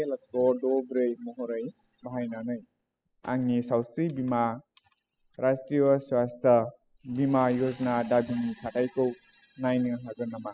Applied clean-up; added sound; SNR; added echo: classical method spectral subtraction.